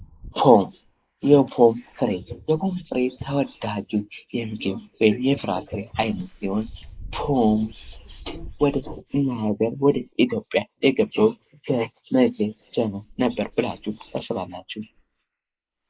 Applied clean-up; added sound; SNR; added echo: neural mask model Resemble Enhance denoiser.